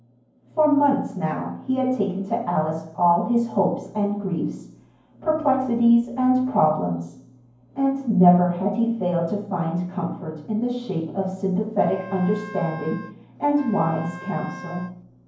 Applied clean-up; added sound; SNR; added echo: none; Wind instrument, woodwind instrument; 17 dB; reverberation time 0.9 s.